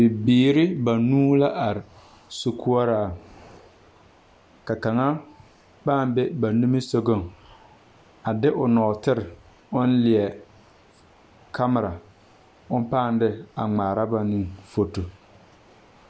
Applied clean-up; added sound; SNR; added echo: none; none; none; none.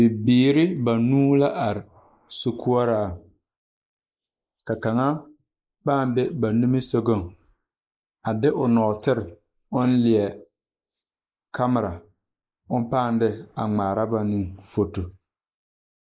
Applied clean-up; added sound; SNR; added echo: neural mask model Resemble Enhance denoiser.